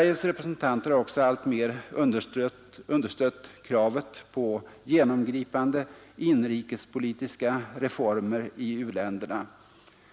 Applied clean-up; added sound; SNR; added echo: none; none; none; none.